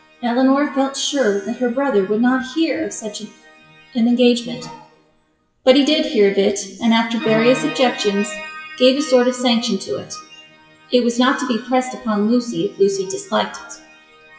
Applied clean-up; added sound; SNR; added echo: classical method WPE with log-MMSE.